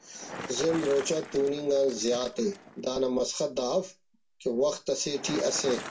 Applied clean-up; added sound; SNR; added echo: none; Bicycle; 14 dB; reverberation time 0.2 s.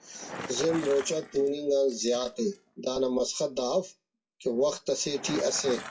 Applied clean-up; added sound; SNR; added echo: classical method WPE with log-MMSE.